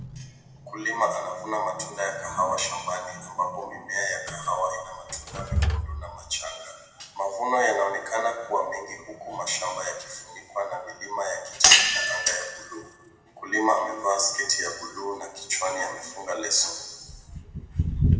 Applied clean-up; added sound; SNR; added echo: none; Microwave oven; 15 dB; reverberation time 1.3 s.